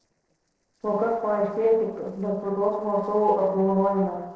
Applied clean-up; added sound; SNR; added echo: neural separator model SepFormer DNS4.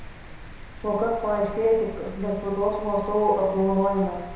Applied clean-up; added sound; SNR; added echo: none; Rain; 14 dB; reverberation time 1.0 s.